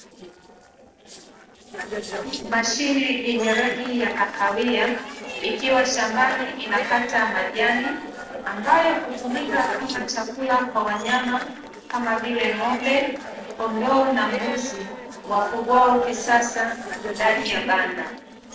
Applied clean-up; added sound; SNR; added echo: neural separator model SepFormer DNS4.